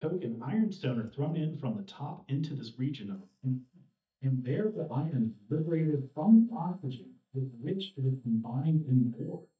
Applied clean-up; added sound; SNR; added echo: neural mask model DeepFilterNet 3.